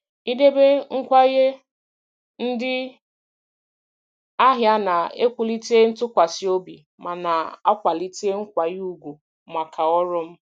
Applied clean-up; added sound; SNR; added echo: none; none; none; none.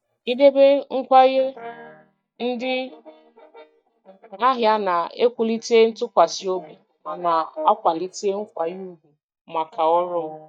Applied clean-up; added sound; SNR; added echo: neural mask model DeepFilterNet 3.